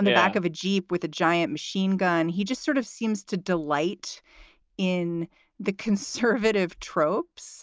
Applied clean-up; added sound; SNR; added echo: none; none; none; none.